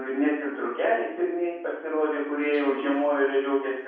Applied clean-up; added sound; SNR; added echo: none; none; none; reverberation time 0.6 s.